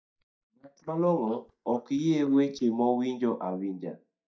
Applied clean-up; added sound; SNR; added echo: neural mask model DeepFilterNet 3.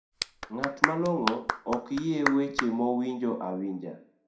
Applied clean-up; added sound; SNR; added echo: none; Clapping; 3 dB; reverberation time 0.4 s.